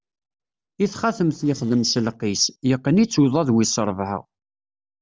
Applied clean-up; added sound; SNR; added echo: neural separator model SepFormer DNS4.